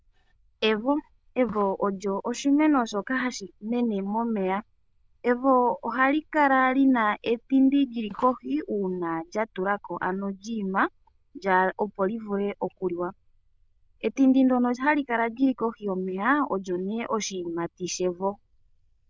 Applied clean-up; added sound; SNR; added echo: neural diffusion model UNIVERSE++.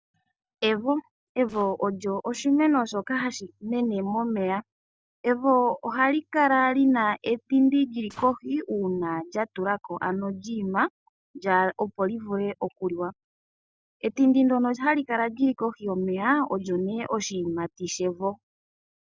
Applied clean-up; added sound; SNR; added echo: neural separator model SepFormer DNS4.